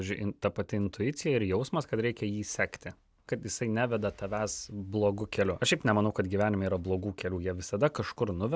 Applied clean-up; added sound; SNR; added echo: none; none; none; none.